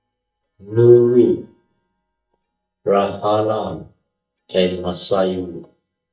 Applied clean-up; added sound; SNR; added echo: neural mask model DeepFilterNet 3.